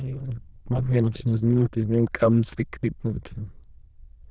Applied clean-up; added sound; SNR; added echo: neural diffusion model UNIVERSE++.